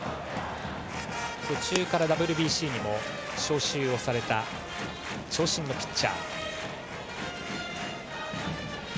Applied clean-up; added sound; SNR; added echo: none; none; none; none.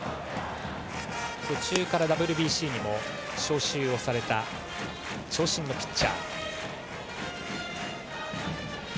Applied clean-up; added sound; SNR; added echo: none; Hammer; 5 dB; none.